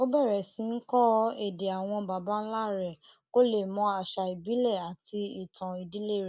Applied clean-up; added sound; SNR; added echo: none; none; none; none.